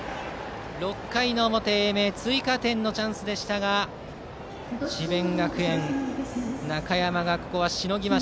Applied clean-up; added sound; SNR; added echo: none; none; none; none.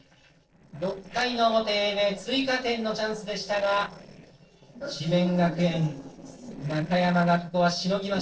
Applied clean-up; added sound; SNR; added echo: neural separator model SepFormer DNS4.